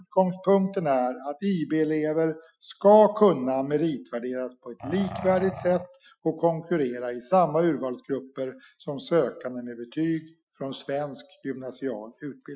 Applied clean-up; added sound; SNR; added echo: classical method Wiener filter.